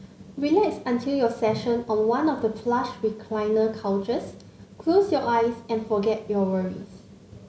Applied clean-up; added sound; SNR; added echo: none; none; none; none.